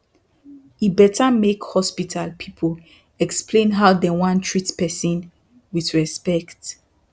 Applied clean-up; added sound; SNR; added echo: none; none; none; none.